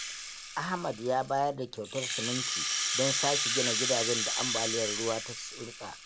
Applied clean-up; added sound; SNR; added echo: none; Rattle (instrument); -2 dB; none.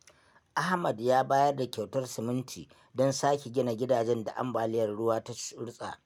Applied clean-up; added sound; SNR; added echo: none; none; none; none.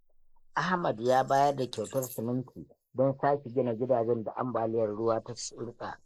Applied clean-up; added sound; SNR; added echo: neural mask model Resemble Enhance denoiser.